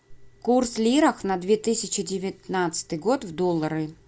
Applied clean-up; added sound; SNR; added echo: none; none; none; none.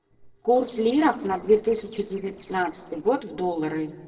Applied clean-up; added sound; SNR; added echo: neural separator model SepFormer DNS4.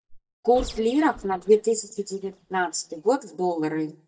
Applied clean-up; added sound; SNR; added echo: neural mask model DeepFilterNet 3.